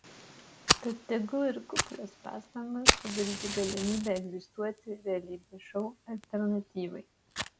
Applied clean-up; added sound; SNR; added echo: none; Fire; 0 dB; none.